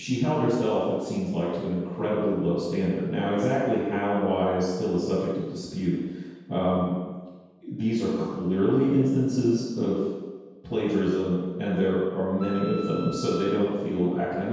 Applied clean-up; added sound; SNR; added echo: none; Wind instrument, woodwind instrument; 15 dB; reverberation time 1.2 s.